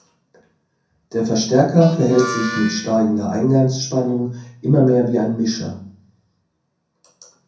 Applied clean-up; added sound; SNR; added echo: none; Harmonica; 11 dB; reverberation time 0.6 s.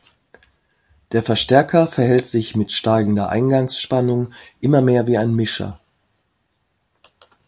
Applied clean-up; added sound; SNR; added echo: none; none; none; none.